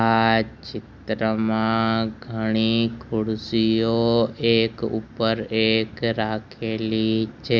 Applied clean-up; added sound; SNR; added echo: none; none; none; none.